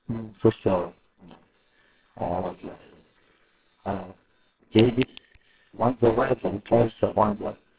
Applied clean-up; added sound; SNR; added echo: neural separator model SepFormer WHAMR!.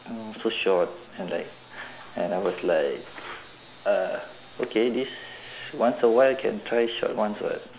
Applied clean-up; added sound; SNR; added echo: none; none; none; none.